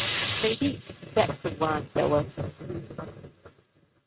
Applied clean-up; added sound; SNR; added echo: neural mask model RNNoise.